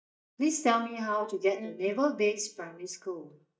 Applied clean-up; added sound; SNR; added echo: neural mask model DeepFilterNet 3.